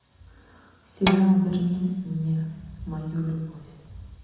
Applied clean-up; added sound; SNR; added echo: none; Bowed string instrument; 4 dB; reverberation time 1.0 s.